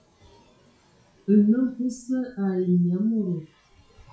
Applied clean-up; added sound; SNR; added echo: classical method WPE with log-MMSE.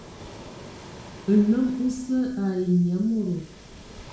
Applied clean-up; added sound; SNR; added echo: none; Waves, surf; 18 dB; reverberation time 0.6 s.